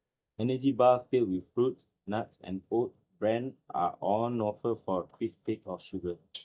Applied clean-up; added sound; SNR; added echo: neural mask model DeepFilterNet 3.